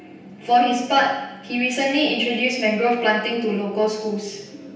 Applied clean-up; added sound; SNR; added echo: none; none; none; reverberation time 0.9 s.